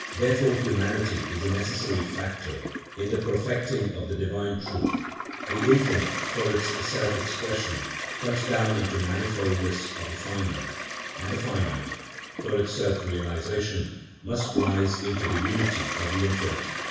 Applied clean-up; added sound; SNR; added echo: none; Toilet flush; 6 dB; reverberation time 1.1 s.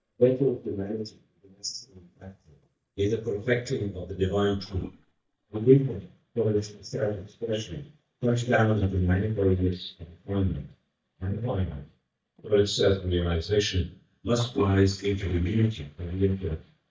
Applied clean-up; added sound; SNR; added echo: neural mask model DeepFilterNet 3.